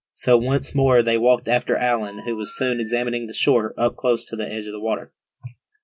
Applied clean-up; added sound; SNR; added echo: neural mask model RNNoise.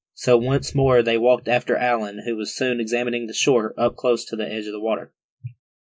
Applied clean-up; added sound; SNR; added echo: neural mask model Resemble Enhance denoiser.